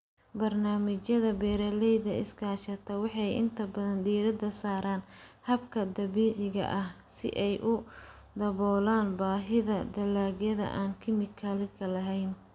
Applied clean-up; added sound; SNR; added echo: none; none; none; none.